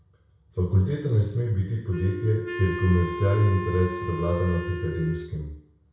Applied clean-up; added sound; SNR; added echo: none; Wind instrument, woodwind instrument; 8 dB; reverberation time 0.6 s.